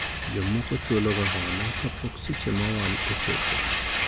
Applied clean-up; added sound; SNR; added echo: none; Rattle; -3 dB; none.